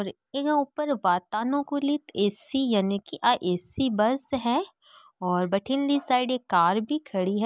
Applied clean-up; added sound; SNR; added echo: none; none; none; none.